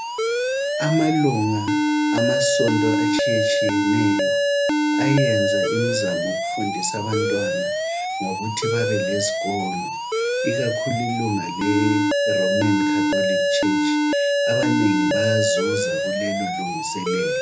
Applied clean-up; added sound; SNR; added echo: none; Alarm; -5 dB; reverberation time 0.3 s.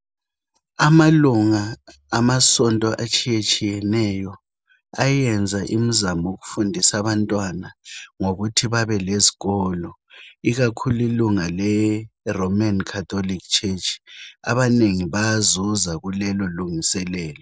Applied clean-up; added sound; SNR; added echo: none; none; none; none.